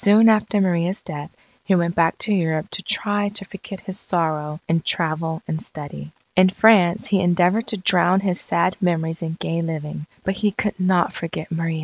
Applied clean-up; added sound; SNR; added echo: none; none; none; none.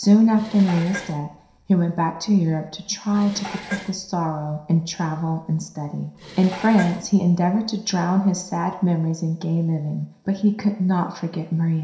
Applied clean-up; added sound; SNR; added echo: none; Dishes, pots, and pans; 18 dB; reverberation time 0.7 s.